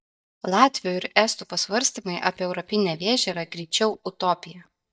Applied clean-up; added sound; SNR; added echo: neural mask model DeepFilterNet 3.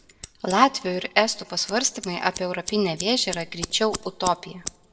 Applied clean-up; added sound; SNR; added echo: none; Scissors; 14 dB; reverberation time 0.5 s.